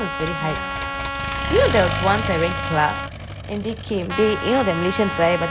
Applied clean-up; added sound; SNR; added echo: none; Accelerating, revving, vroom + Trumpet; 4 dB; none.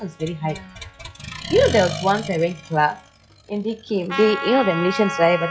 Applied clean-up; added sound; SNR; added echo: classical method log-MMSE.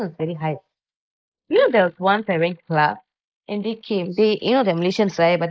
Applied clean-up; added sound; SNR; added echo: neural mask model Resemble Enhance denoiser.